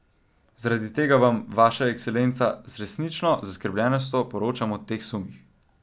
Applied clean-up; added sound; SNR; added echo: none; none; none; none.